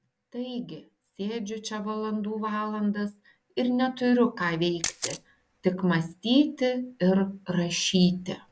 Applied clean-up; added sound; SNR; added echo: none; Camera; 10 dB; none.